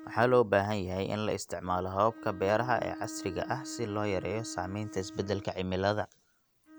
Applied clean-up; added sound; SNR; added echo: none; Bowed string instrument; 15 dB; none.